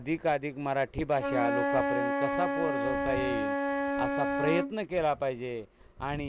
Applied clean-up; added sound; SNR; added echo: none; Wind instrument, woodwind instrument; 0 dB; none.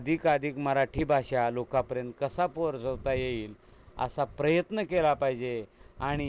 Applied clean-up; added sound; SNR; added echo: none; none; none; none.